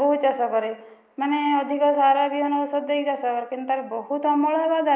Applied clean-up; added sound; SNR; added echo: none; none; none; none.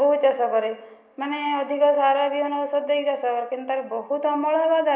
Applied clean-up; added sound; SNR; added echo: none; none; none; reverberation time 0.6 s.